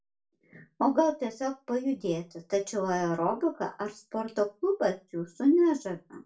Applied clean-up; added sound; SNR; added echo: none; none; none; reverberation time 0.2 s.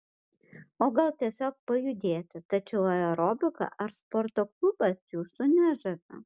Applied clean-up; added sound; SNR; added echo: none; none; none; none.